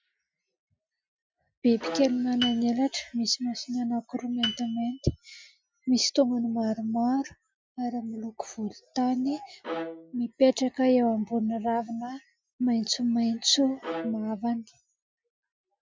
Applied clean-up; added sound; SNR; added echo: classical method Wiener filter.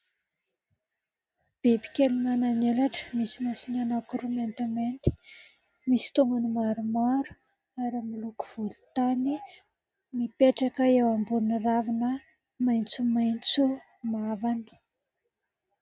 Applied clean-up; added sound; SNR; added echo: none; none; none; none.